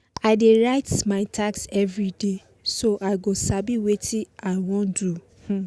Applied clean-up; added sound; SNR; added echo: none; none; none; none.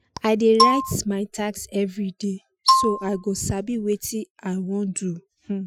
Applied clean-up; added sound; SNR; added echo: classical method Wiener filter.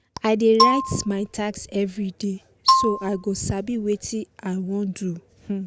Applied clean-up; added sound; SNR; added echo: none; Marimba, xylophone; 0 dB; none.